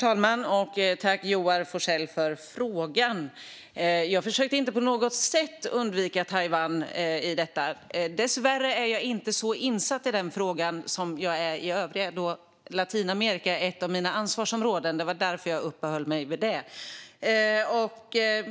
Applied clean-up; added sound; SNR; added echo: none; none; none; none.